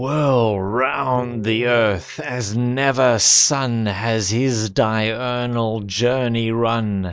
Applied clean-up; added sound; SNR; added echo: neural mask model DeepFilterNet 3.